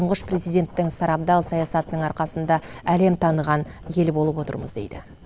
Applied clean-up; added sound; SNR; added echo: none; Writing; 18 dB; none.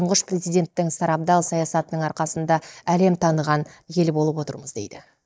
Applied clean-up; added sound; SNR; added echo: neural mask model DeepFilterNet 3.